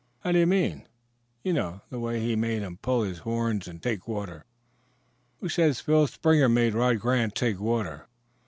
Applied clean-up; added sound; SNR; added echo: none; none; none; none.